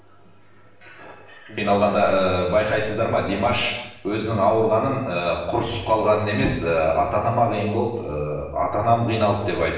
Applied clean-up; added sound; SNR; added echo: none; Bowed string instrument; 11 dB; reverberation time 0.9 s.